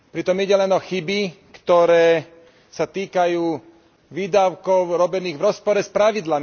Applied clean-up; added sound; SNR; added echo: none; none; none; none.